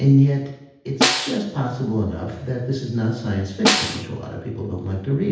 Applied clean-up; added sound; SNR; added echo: none; Snare drum; 3 dB; reverberation time 0.8 s.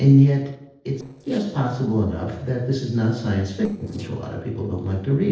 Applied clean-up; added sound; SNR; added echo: neural separator model SepFormer DNS4.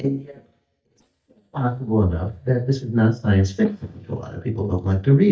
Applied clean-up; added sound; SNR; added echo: neural mask model DeepFilterNet 3.